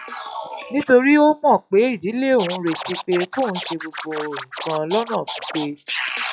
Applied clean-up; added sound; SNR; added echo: classical method log-MMSE.